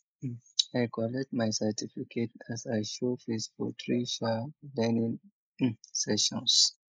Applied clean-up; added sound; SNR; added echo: neural mask model Resemble Enhance denoiser.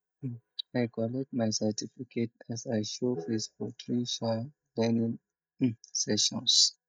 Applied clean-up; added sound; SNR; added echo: neural mask model DeepFilterNet 3.